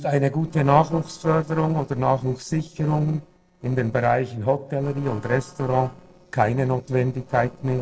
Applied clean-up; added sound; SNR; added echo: neural separator model SepFormer DNS4.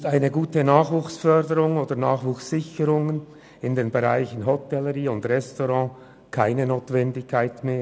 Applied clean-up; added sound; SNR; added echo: none; none; none; none.